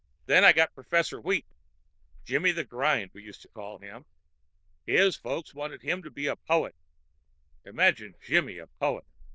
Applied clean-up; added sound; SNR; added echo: neural diffusion model UNIVERSE++.